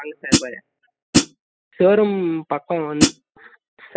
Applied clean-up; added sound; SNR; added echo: classical method spectral subtraction.